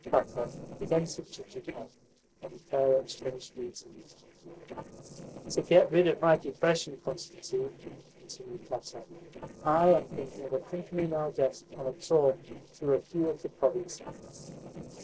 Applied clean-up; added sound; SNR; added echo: neural separator model SepFormer DNS4.